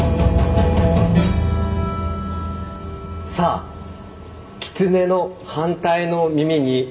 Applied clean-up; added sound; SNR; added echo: none; none; none; reverberation time 1.6 s.